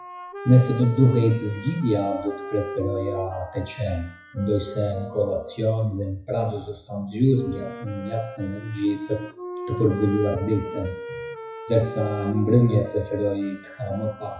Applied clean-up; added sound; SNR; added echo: classical method WPE with log-MMSE.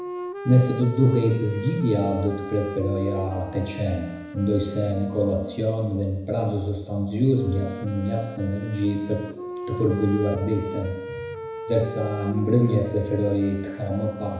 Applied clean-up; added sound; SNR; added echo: none; Wind instrument, woodwind instrument; 11 dB; reverberation time 1.0 s.